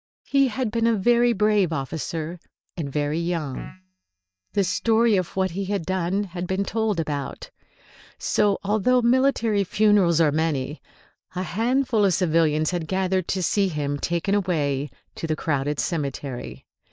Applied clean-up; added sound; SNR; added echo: neural mask model DeepFilterNet 3.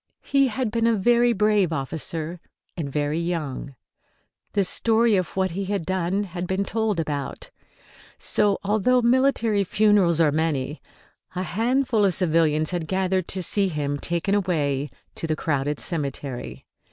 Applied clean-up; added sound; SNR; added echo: none; none; none; none.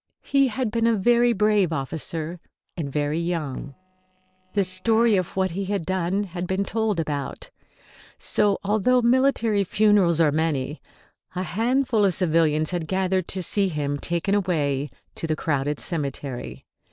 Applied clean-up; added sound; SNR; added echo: neural separator model SepFormer DNS4.